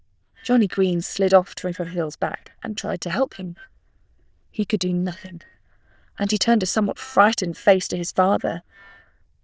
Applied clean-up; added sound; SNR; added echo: neural diffusion model UNIVERSE++.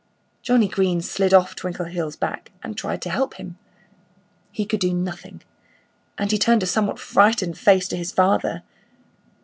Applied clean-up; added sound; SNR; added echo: none; none; none; none.